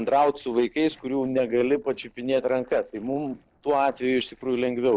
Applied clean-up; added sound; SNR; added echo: neural separator model SepFormer DNS4.